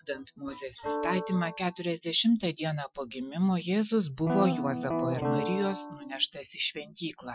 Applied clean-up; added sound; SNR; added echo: classical method Wiener filter.